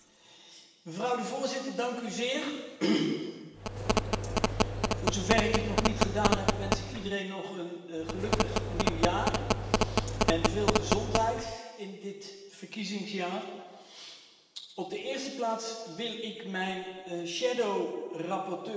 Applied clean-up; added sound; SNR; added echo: none; Telephone; -5 dB; reverberation time 1.3 s.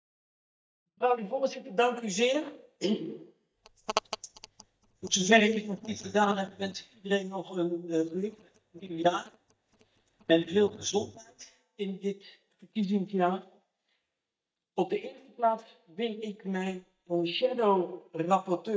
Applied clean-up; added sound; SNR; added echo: neural mask model DeepFilterNet 3.